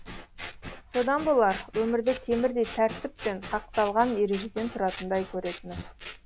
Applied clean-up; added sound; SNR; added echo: none; Scissors; 12 dB; none.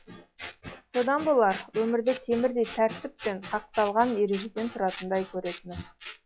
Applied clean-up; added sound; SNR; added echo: classical method log-MMSE.